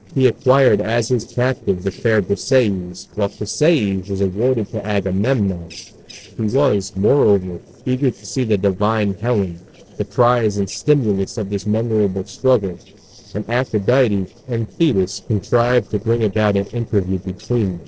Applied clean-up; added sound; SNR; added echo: neural separator model SepFormer DNS4.